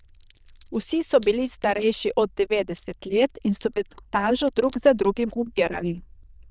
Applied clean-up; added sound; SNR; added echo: neural diffusion model UNIVERSE++.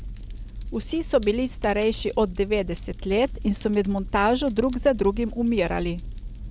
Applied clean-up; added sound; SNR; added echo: none; Fire; 10 dB; none.